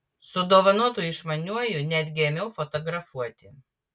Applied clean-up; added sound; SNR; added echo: none; none; none; none.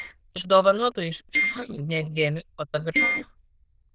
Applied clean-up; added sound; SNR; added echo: neural diffusion model UNIVERSE++.